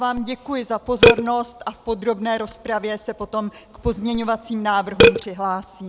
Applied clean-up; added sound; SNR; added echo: none; Burping, eructation; -1 dB; none.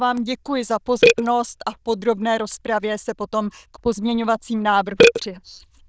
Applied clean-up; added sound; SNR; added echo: neural diffusion model UNIVERSE++.